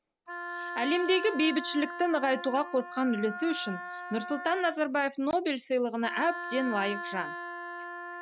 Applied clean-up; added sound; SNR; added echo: none; Wind instrument, woodwind instrument; 9 dB; none.